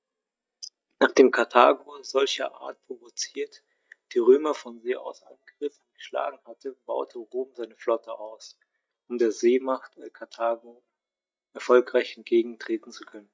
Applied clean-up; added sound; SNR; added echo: neural mask model DeepFilterNet 3.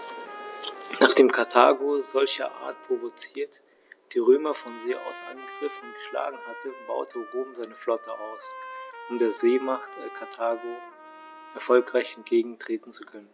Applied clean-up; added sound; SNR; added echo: none; Trumpet; 16 dB; none.